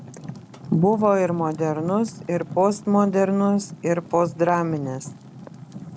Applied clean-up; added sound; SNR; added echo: none; Fire; 16 dB; none.